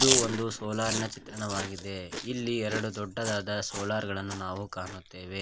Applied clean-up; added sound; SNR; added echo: none; Chewing, mastication; 3 dB; none.